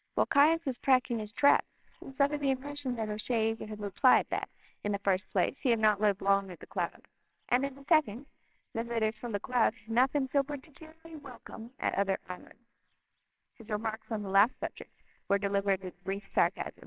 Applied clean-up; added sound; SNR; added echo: neural separator model SepFormer WHAMR!.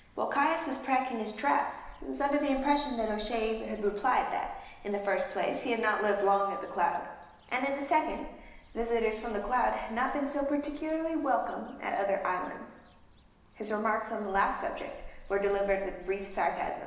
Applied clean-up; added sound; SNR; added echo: none; Cricket / Bird; 19 dB; reverberation time 1.0 s.